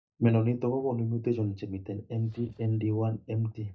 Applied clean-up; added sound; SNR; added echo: neural mask model DeepFilterNet 3.